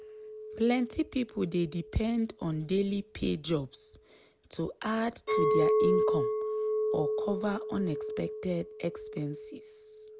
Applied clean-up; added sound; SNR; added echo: none; Chink, clink; 0 dB; none.